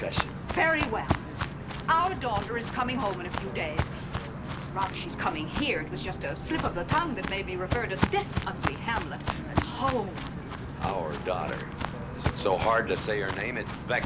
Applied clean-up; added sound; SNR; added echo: none; Walk, footsteps; 2 dB; none.